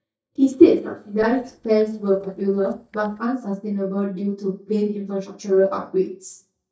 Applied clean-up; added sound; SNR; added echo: neural mask model DeepFilterNet 3.